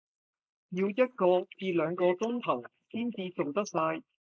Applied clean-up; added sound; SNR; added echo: neural mask model Resemble Enhance denoiser.